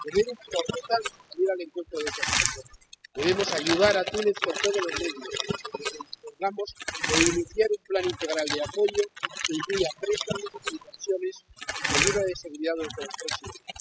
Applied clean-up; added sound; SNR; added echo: classical method spectral subtraction.